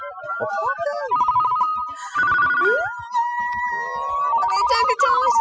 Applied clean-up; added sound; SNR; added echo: classical method spectral subtraction.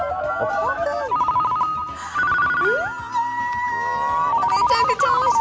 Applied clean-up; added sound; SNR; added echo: none; Ringtone; -5 dB; none.